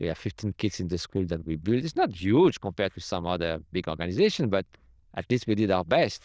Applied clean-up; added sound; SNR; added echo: neural diffusion model UNIVERSE++.